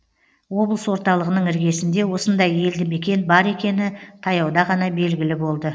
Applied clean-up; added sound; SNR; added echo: none; none; none; none.